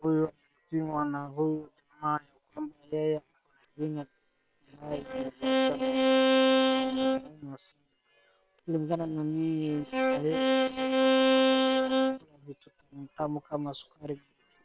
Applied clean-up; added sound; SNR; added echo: neural separator model SepFormer WHAM!.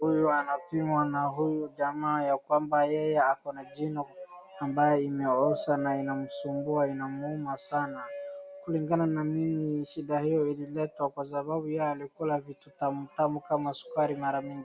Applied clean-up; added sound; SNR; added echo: none; none; none; none.